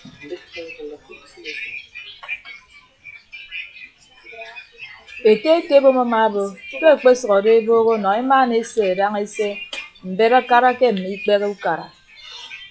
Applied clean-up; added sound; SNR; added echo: classical method log-MMSE.